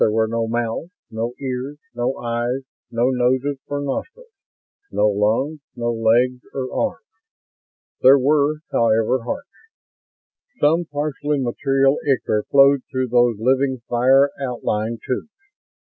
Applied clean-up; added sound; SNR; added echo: none; none; none; none.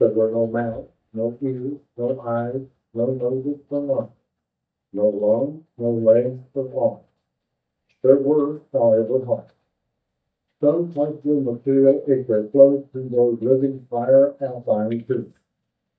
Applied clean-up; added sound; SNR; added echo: neural mask model DeepFilterNet 3.